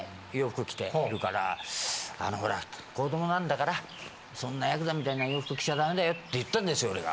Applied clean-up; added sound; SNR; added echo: none; Bird vocalization, bird call, bird song; 14 dB; none.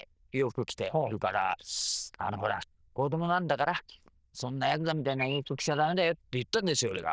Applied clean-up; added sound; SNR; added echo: neural diffusion model UNIVERSE++.